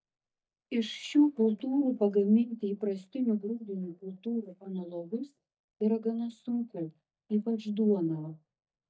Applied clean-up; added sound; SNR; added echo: neural mask model DeepFilterNet 3.